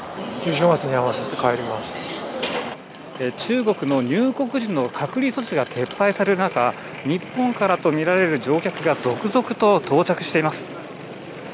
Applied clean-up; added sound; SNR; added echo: none; none; none; none.